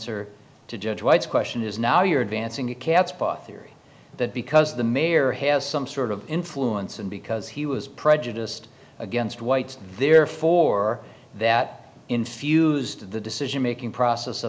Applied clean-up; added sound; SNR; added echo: none; none; none; none.